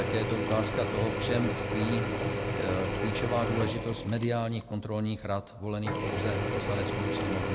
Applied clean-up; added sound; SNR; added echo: none; Drill / Mechanisms; 0 dB; none.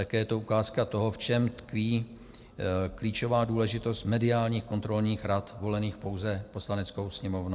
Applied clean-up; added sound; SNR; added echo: none; none; none; none.